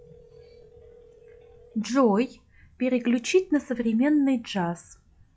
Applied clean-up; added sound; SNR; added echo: classical method log-MMSE.